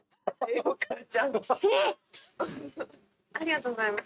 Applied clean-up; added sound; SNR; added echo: neural mask model RNNoise.